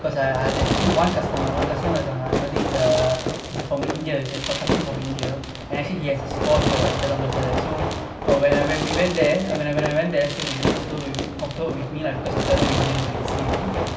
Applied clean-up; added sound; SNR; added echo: none; Fireworks; 1 dB; reverberation time 1.9 s.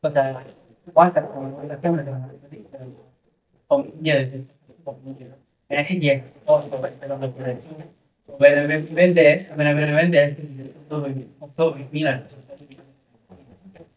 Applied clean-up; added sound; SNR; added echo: neural mask model DeepFilterNet 3.